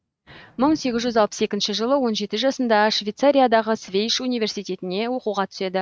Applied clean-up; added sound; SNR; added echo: neural mask model RNNoise.